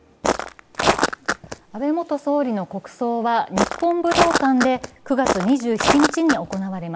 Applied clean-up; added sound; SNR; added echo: none; Walk, footsteps; 1 dB; none.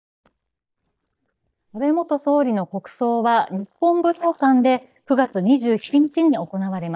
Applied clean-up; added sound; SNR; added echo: neural mask model DeepFilterNet 3.